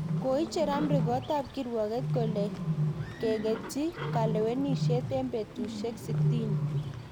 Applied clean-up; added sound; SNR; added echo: none; Bird; 0 dB; none.